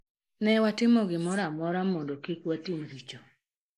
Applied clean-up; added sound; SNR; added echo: neural mask model Resemble Enhance denoiser.